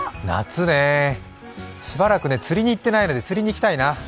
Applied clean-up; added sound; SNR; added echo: none; none; none; none.